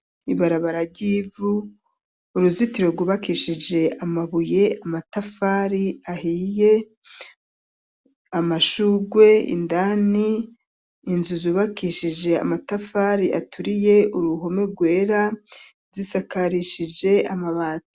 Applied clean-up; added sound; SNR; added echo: none; none; none; none.